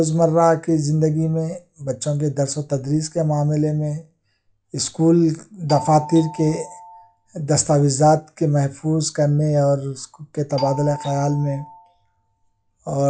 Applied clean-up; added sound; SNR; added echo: classical method log-MMSE.